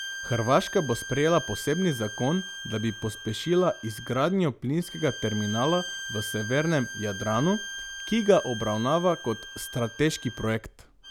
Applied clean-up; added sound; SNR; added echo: none; Bowed string instrument; 11 dB; none.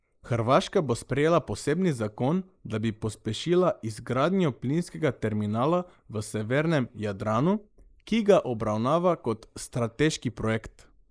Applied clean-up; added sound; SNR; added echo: neural mask model Resemble Enhance denoiser.